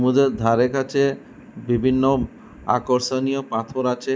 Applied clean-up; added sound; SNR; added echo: none; none; none; none.